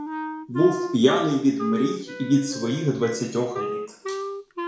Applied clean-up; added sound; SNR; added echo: none; Wind instrument, woodwind instrument; 8 dB; reverberation time 0.7 s.